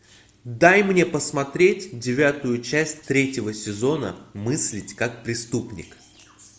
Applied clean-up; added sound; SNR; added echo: none; none; none; none.